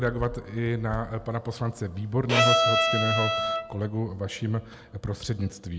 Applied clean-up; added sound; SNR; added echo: none; Bowed string instrument; -5 dB; none.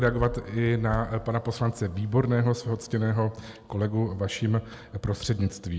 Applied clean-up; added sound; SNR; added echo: none; none; none; none.